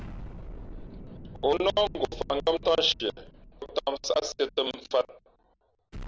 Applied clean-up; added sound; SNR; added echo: none; Explosion; 14 dB; none.